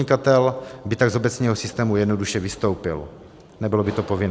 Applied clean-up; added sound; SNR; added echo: none; none; none; none.